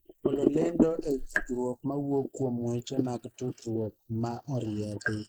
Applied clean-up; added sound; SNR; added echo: neural mask model Resemble Enhance denoiser.